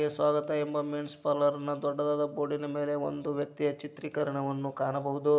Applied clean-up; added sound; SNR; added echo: none; none; none; none.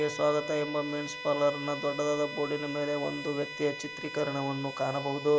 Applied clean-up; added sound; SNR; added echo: none; Bowed string instrument; 10 dB; none.